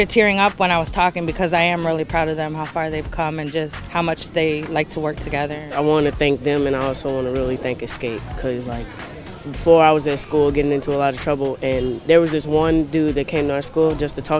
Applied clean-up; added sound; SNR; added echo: none; none; none; none.